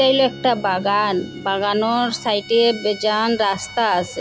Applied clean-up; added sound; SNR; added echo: none; Bowed string instrument + Bowed string instrument; 17 dB; none.